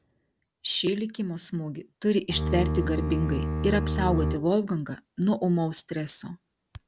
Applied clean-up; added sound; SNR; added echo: none; Bowed string instrument; 1 dB; none.